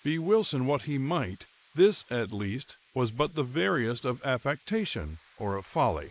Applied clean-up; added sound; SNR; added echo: neural mask model Resemble Enhance denoiser.